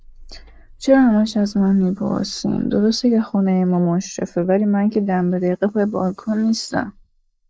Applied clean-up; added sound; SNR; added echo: neural mask model Resemble Enhance denoiser.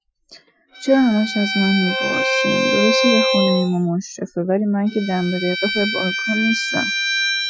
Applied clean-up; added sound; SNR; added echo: classical method Wiener filter.